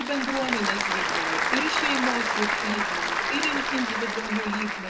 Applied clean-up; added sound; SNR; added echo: none; Applause / Crowd; -4 dB; reverberation time 0.2 s.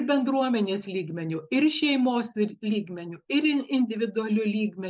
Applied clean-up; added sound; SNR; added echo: none; none; none; none.